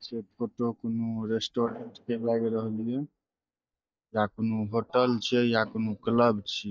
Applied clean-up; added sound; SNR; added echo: neural mask model DeepFilterNet 3.